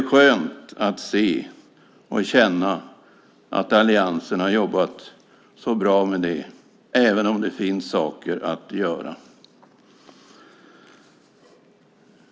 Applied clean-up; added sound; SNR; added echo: none; none; none; none.